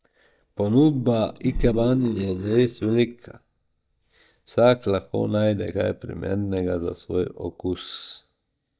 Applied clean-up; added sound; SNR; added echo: neural mask model DeepFilterNet 3.